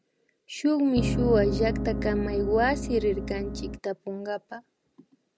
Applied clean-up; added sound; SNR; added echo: none; Piano; 2 dB; none.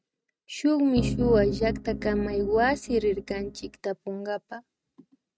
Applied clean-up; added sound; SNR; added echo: neural mask model RNNoise.